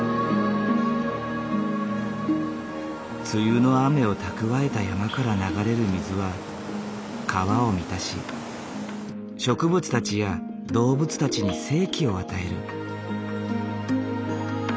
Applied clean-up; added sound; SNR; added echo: none; none; none; none.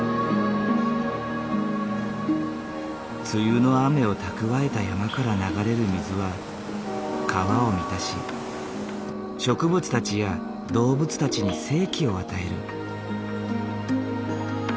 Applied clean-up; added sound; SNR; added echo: none; Train; 13 dB; none.